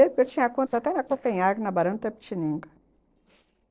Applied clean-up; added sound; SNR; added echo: neural separator model SepFormer DNS4.